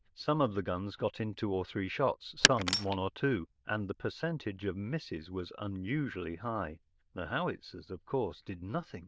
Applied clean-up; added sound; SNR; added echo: neural diffusion model UNIVERSE++.